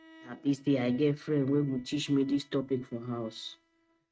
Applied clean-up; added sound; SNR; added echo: neural mask model RNNoise.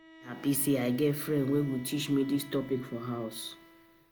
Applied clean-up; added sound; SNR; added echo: none; Bowed string instrument; 20 dB; none.